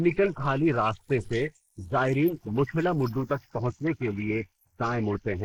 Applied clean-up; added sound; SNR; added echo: neural mask model Resemble Enhance denoiser.